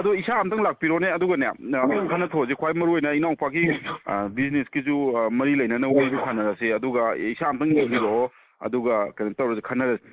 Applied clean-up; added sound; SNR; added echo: neural mask model Resemble Enhance denoiser.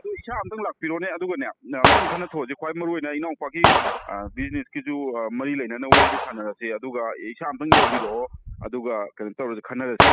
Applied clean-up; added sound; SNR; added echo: classical method spectral subtraction.